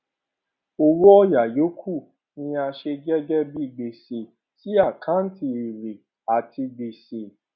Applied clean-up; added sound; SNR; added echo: none; none; none; none.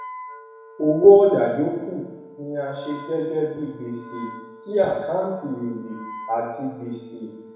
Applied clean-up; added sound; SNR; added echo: none; Wind instrument, woodwind instrument; 19 dB; reverberation time 1.0 s.